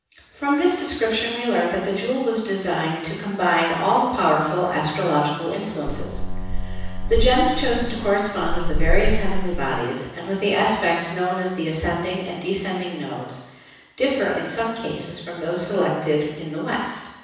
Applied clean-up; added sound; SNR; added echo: none; Boat, Water vehicle; -3 dB; reverberation time 1.1 s.